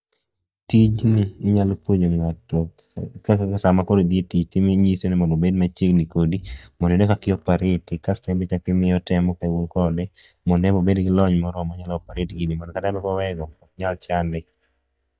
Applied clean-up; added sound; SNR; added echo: neural mask model DeepFilterNet 3.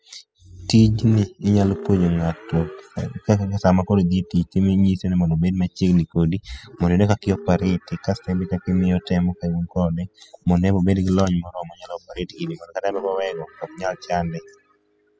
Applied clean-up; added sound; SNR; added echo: classical method spectral subtraction.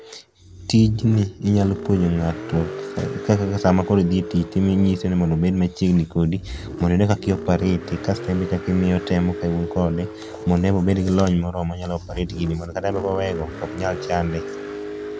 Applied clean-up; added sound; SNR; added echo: none; Car; 11 dB; none.